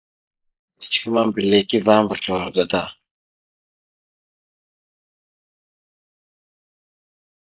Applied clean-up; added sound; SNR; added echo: neural mask model Resemble Enhance denoiser.